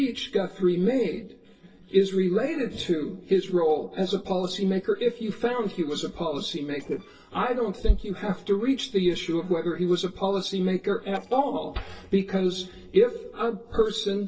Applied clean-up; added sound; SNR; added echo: neural separator model SepFormer DNS4.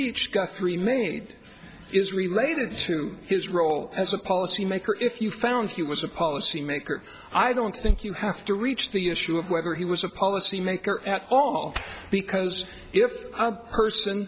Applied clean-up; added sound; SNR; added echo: none; none; none; none.